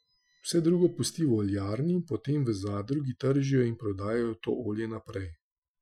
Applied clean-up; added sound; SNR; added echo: classical method Wiener filter.